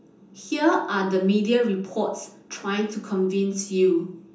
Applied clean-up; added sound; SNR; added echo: none; none; none; reverberation time 0.6 s.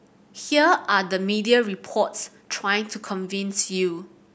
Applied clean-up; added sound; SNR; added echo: none; none; none; none.